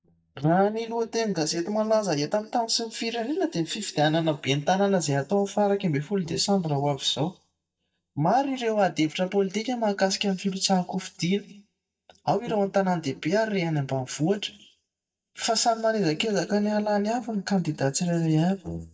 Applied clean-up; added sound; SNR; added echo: neural mask model DeepFilterNet 3.